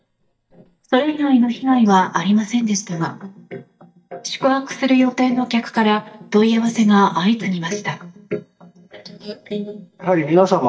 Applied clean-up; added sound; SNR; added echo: neural mask model DeepFilterNet 3.